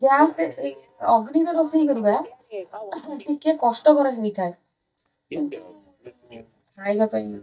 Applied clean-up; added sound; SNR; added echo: neural mask model DeepFilterNet 3.